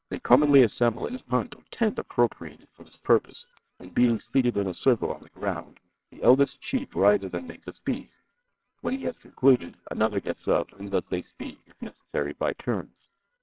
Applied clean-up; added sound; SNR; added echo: neural separator model SepFormer WHAMR!.